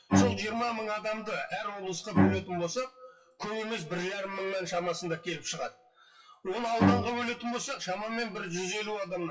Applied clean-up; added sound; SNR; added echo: classical method WPE with log-MMSE.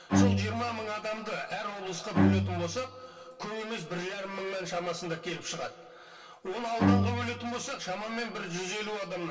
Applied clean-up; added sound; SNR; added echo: none; Bowed string instrument; -4 dB; reverberation time 0.2 s.